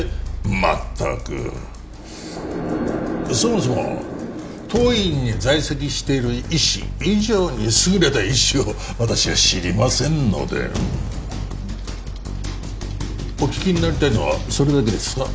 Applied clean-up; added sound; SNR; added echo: none; none; none; none.